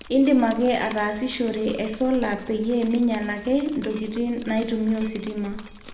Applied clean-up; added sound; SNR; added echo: none; Drip; 18 dB; reverberation time 0.8 s.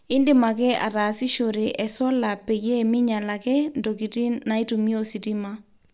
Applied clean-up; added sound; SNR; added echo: none; none; none; none.